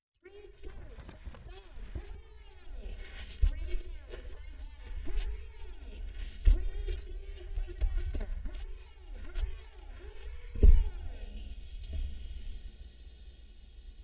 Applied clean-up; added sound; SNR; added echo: neural mask model DeepFilterNet 3.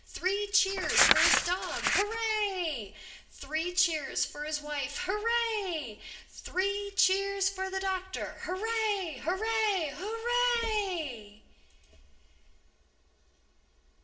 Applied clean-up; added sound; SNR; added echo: none; Crumpling, crinkling; -3 dB; reverberation time 0.6 s.